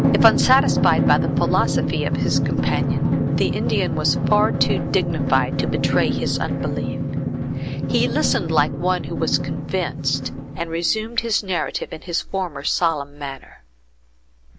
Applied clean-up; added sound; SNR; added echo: none; Drum; -1 dB; none.